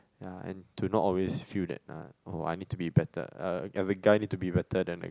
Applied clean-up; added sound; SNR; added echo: none; none; none; none.